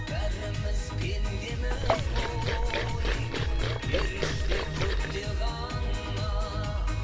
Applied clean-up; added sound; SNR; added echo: none; Liquid; 3 dB; reverberation time 3.0 s.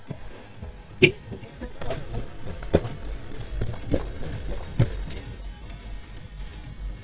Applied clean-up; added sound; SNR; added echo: neural mask model DeepFilterNet 3.